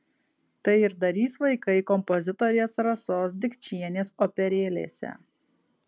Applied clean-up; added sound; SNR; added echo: none; none; none; none.